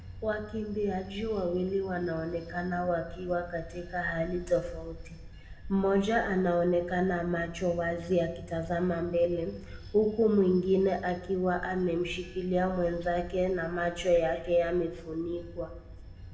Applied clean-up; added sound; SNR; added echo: none; Bell / Train; 15 dB; reverberation time 0.9 s.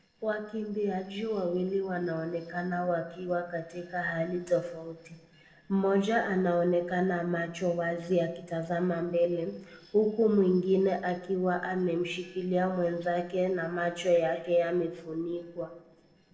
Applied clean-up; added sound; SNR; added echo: neural separator model SepFormer DNS4.